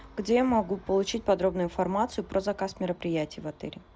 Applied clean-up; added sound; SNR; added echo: none; none; none; none.